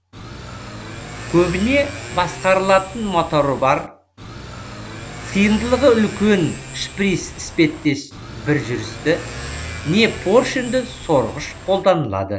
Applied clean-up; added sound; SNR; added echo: none; Motorcycle / Accelerating, revving, vroom; 12 dB; none.